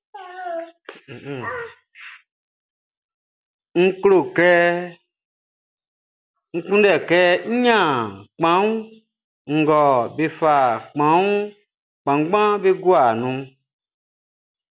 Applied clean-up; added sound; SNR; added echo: none; none; none; none.